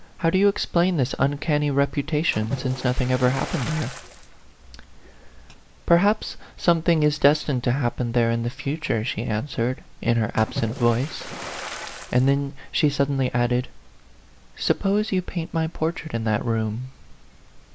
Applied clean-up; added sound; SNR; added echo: none; Splash, splatter; 17 dB; none.